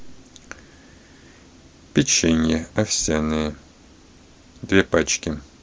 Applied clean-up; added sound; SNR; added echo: none; none; none; none.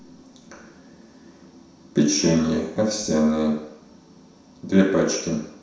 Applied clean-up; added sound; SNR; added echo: none; Bowed string instrument; 19 dB; reverberation time 0.7 s.